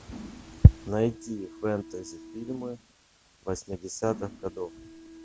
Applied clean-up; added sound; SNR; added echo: none; Mechanisms; 19 dB; none.